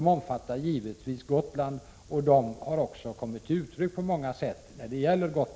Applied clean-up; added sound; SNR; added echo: none; none; none; none.